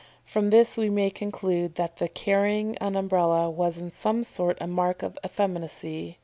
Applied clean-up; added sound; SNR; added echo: none; none; none; none.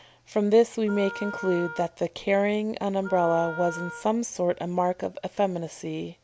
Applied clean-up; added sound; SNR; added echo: none; Wind instrument, woodwind instrument; 14 dB; none.